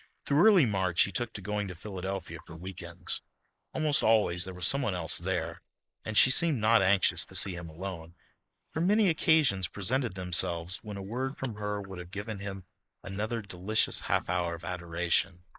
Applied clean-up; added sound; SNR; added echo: neural mask model Resemble Enhance denoiser.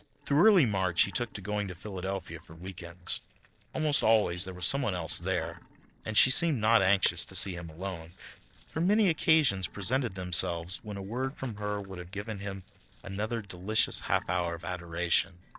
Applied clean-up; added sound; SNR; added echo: neural separator model SepFormer DNS4.